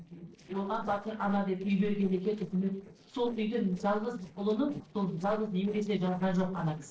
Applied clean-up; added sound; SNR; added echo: neural separator model SepFormer DNS4.